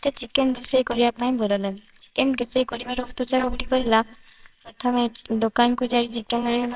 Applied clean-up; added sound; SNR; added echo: neural separator model SepFormer WHAMR!.